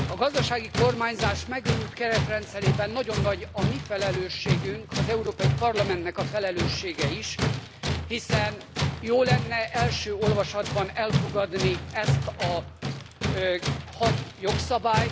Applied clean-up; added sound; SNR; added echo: none; Tools; 0 dB; none.